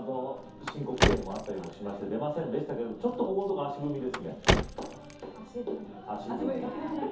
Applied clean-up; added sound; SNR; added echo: none; Car; 0 dB; reverberation time 0.5 s.